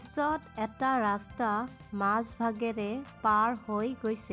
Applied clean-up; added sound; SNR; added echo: none; Organ; 20 dB; none.